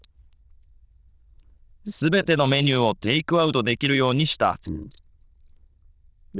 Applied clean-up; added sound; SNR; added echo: neural diffusion model UNIVERSE++.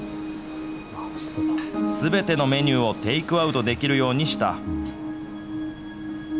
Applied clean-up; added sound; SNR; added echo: none; none; none; none.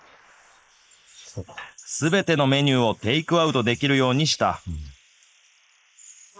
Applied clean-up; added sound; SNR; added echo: neural mask model Resemble Enhance denoiser.